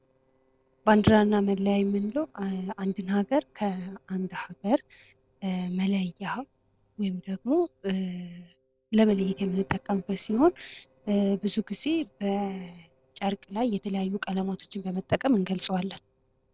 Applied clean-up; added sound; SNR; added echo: neural separator model SepFormer DNS4.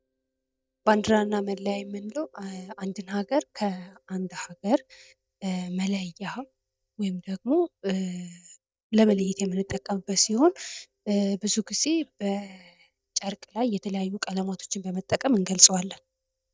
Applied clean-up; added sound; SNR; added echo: neural mask model DeepFilterNet 3.